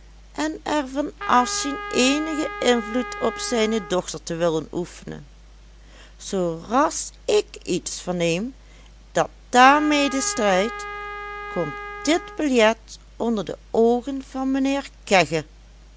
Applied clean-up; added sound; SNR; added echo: none; Trumpet; 11 dB; none.